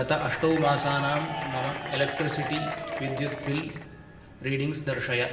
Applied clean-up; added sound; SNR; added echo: none; Applause / Crowd / Cheering; 6 dB; reverberation time 1.4 s.